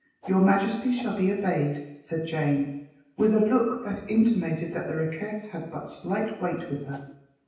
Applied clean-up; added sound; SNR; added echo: none; Whoosh, swoosh, swish; 19 dB; reverberation time 0.9 s.